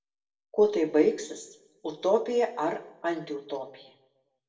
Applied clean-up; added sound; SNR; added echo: none; none; none; reverberation time 0.5 s.